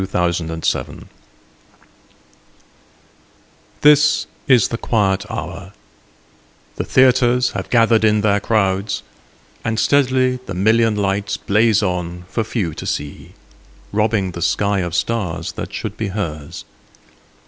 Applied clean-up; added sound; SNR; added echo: none; none; none; none.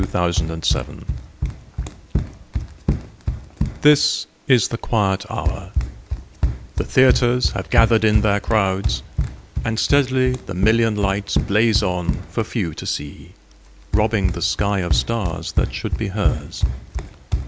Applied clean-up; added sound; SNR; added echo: none; Run; 2 dB; none.